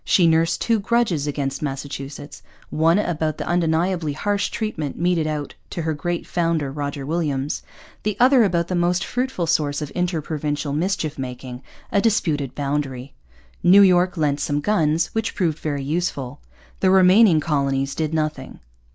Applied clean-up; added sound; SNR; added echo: none; none; none; none.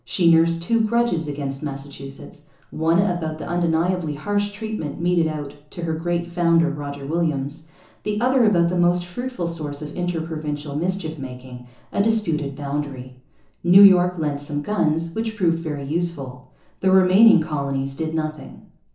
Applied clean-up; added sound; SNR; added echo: none; none; none; reverberation time 0.8 s.